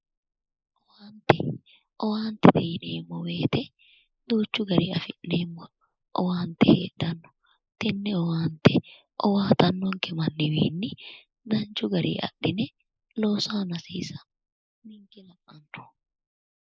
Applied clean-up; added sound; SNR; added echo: neural mask model Resemble Enhance denoiser.